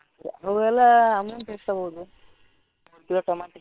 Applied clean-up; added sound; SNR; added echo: neural separator model SepFormer WHAM!.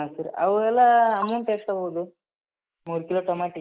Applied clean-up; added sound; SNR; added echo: neural mask model Resemble Enhance denoiser.